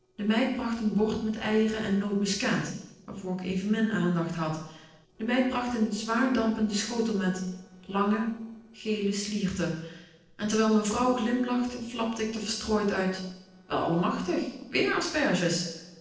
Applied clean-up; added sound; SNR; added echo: neural separator model SepFormer DNS4.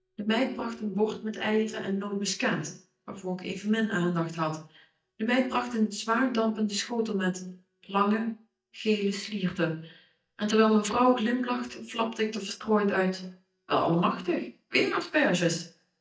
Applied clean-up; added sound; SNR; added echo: neural mask model DeepFilterNet 3.